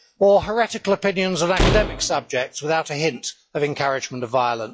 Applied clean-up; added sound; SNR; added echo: classical method log-MMSE.